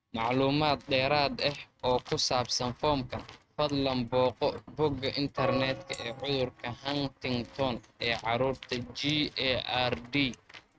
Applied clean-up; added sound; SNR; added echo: neural mask model RNNoise.